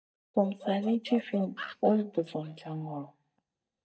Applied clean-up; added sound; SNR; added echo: neural mask model DeepFilterNet 3.